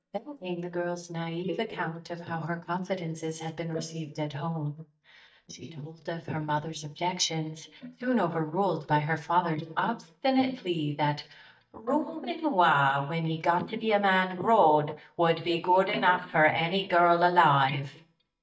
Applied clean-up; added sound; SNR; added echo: neural mask model DeepFilterNet 3.